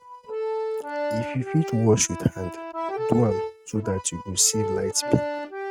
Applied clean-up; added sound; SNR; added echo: neural mask model RNNoise.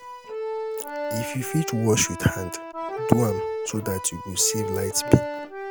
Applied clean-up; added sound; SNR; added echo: none; Accordion; 6 dB; none.